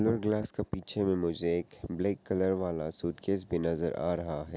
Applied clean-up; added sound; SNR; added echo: none; none; none; none.